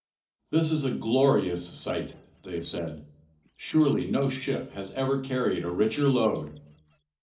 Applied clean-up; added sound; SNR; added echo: neural separator model SepFormer DNS4.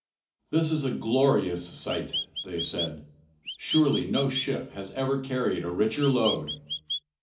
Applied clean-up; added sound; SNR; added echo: none; Chirp, tweet; 6 dB; reverberation time 0.4 s.